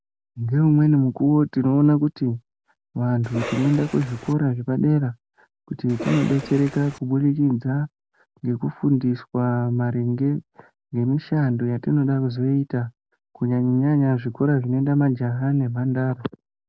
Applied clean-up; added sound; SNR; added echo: none; Cough; 12 dB; none.